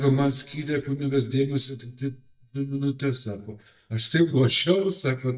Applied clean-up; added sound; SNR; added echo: neural mask model DeepFilterNet 3.